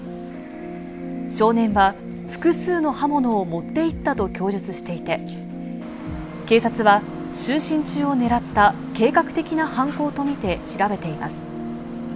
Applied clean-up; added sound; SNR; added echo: none; none; none; none.